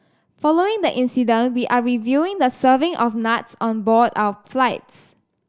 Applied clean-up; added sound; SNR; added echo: none; none; none; none.